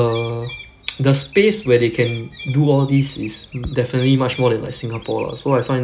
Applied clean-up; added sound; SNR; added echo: none; Bird; 20 dB; none.